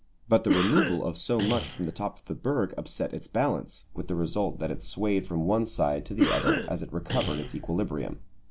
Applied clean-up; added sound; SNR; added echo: none; Cough; 3 dB; none.